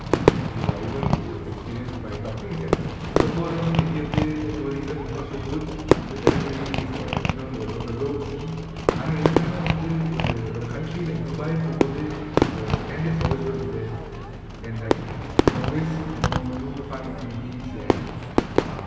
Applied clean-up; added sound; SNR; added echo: none; Fireworks; -2 dB; none.